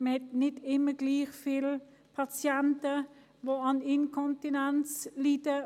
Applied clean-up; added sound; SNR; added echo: none; none; none; none.